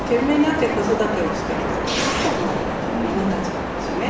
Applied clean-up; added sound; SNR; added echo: none; Waves, surf; 1 dB; reverberation time 0.7 s.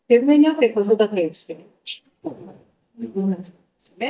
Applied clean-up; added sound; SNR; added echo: neural mask model DeepFilterNet 3.